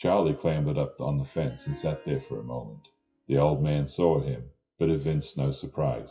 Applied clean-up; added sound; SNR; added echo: classical method WPE with log-MMSE.